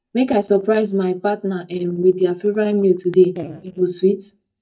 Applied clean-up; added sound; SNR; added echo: neural mask model DeepFilterNet 3.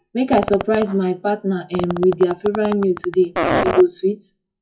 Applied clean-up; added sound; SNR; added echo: classical method WPE with log-MMSE.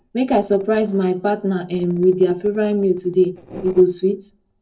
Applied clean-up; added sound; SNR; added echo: neural separator model SepFormer DNS4.